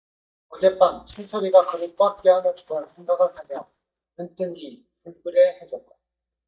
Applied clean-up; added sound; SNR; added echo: neural mask model DeepFilterNet 3.